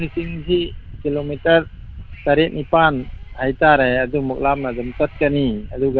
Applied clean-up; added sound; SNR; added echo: none; Subway, metro, underground / Wind; 14 dB; none.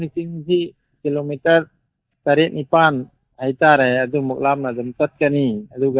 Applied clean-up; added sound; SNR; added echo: neural mask model DeepFilterNet 3.